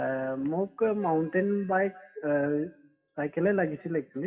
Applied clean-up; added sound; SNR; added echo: classical method WPE with log-MMSE.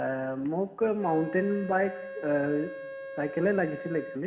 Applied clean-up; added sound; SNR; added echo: none; Organ; 11 dB; reverberation time 1.3 s.